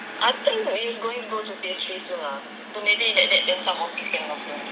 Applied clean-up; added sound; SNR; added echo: none; none; none; none.